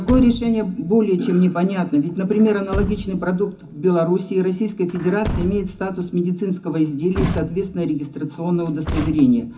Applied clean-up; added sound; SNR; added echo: none; Truck; 11 dB; reverberation time 0.3 s.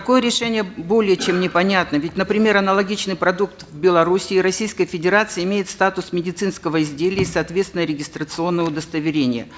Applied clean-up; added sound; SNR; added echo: none; none; none; none.